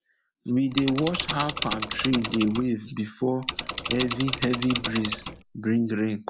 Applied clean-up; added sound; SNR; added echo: none; Mechanisms / Bicycle; 5 dB; none.